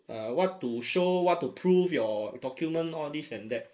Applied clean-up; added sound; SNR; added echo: neural mask model Resemble Enhance denoiser.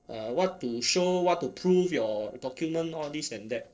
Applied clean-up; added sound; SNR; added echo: neural separator model SepFormer DNS4.